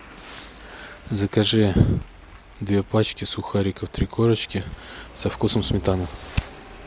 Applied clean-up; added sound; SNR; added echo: none; none; none; none.